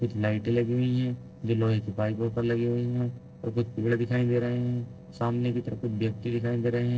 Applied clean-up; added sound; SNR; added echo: neural separator model SepFormer DNS4.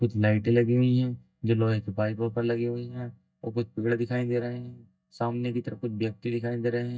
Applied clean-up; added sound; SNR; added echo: neural mask model DeepFilterNet 3.